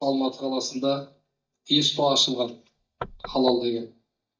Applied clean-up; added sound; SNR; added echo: neural mask model DeepFilterNet 3.